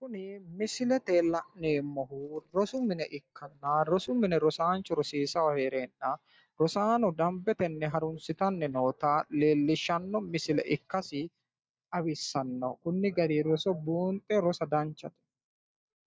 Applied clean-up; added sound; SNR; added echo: neural mask model DeepFilterNet 3.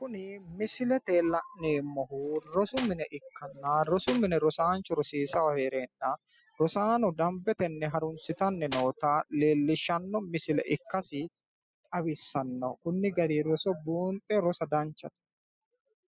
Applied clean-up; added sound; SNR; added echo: classical method spectral subtraction.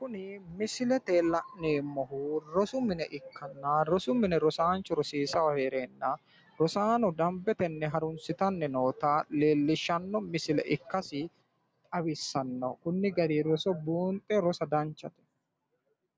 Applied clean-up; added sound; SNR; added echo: none; none; none; none.